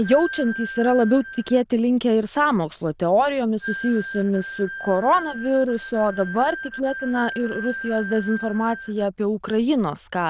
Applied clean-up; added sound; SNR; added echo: neural diffusion model UNIVERSE++.